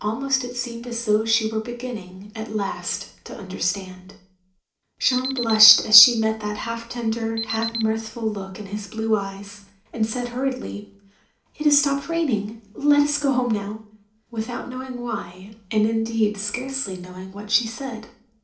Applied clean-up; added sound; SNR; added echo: none; Alarm; 8 dB; reverberation time 0.4 s.